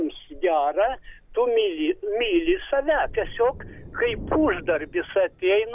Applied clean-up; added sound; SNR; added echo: none; Thunder; 16 dB; none.